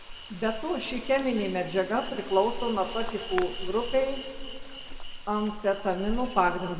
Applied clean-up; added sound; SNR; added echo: none; Insect; 7 dB; reverberation time 1.9 s.